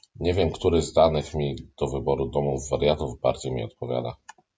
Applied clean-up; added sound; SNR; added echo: none; none; none; none.